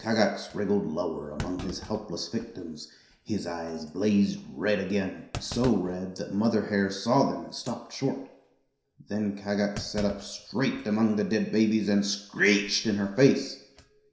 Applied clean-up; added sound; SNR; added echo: none; Thump, thud; 18 dB; reverberation time 0.7 s.